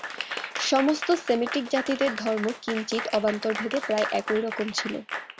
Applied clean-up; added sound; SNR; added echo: none; Applause / Crowd; 8 dB; none.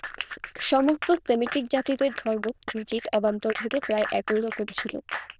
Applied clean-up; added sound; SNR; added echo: neural diffusion model UNIVERSE++.